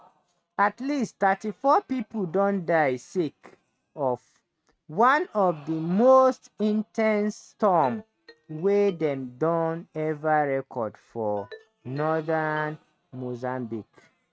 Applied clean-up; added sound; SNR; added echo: neural mask model RNNoise.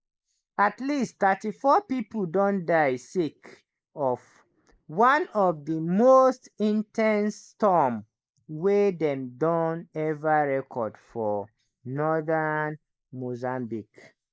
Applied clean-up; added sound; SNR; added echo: neural mask model Resemble Enhance denoiser.